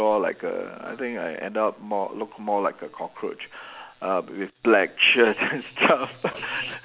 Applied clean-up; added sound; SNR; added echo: none; none; none; none.